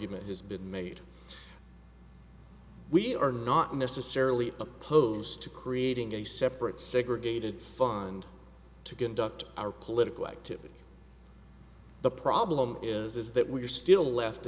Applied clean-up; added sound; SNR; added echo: none; none; none; none.